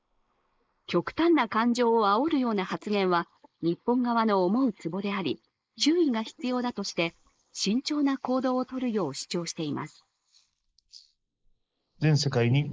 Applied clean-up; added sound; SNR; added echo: neural mask model Resemble Enhance denoiser.